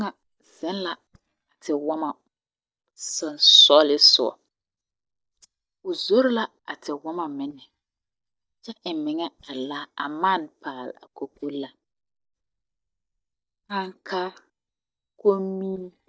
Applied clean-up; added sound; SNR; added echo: neural mask model DeepFilterNet 3.